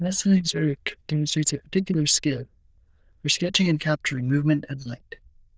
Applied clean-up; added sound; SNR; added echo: neural diffusion model UNIVERSE++.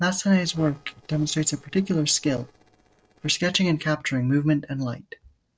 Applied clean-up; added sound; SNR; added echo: neural separator model SepFormer DNS4.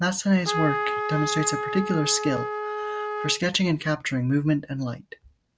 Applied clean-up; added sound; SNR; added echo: none; Trumpet; 3 dB; none.